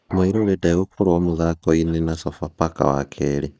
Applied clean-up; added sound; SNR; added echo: neural mask model DeepFilterNet 3.